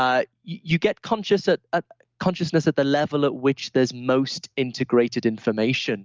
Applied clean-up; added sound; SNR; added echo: none; none; none; none.